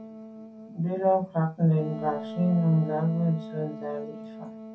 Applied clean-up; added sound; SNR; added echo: none; Wind instrument, woodwind instrument; 12 dB; reverberation time 0.3 s.